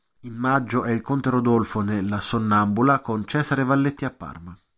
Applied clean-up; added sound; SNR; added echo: none; none; none; none.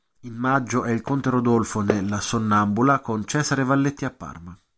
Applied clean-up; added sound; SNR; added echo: none; Fireworks; 13 dB; none.